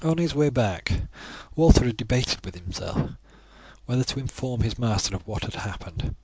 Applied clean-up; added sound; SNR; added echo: none; none; none; none.